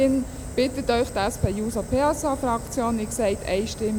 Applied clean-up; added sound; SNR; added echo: none; Fire; 11 dB; none.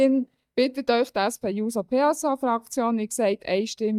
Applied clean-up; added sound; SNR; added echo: neural mask model DeepFilterNet 3.